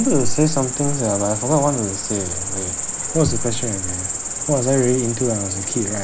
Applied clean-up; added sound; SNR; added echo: none; Cricket; 2 dB; none.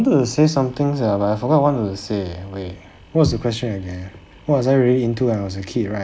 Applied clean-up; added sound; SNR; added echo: none; none; none; none.